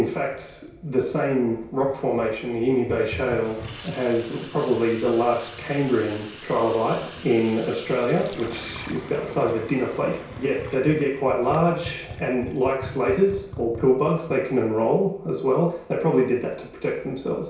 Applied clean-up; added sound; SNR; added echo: none; Sink (filling or washing) / Water tap, faucet; 16 dB; reverberation time 0.6 s.